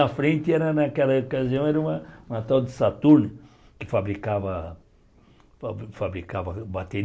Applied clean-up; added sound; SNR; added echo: none; none; none; none.